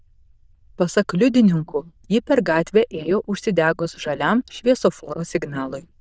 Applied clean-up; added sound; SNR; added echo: neural diffusion model UNIVERSE++.